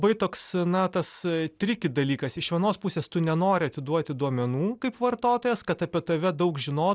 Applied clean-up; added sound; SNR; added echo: none; none; none; none.